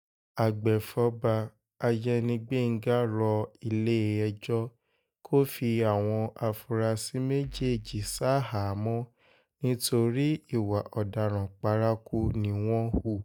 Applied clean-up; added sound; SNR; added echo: neural mask model DeepFilterNet 3.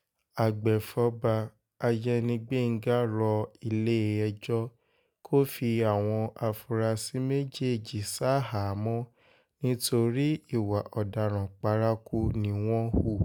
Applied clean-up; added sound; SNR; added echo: none; none; none; none.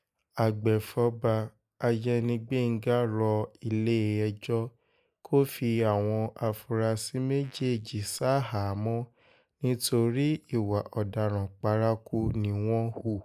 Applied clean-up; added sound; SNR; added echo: neural mask model Resemble Enhance denoiser.